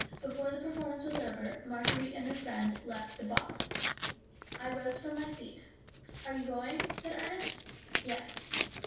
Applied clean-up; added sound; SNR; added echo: none; Tearing; 0 dB; reverberation time 0.7 s.